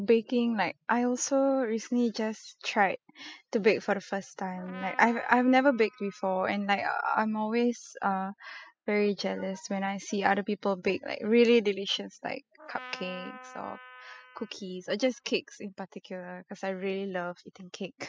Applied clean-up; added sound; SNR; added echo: classical method spectral subtraction.